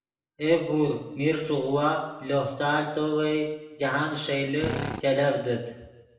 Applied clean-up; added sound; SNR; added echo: none; Drill; 6 dB; reverberation time 0.9 s.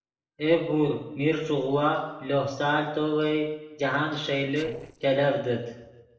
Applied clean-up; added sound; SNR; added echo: neural separator model SepFormer DNS4.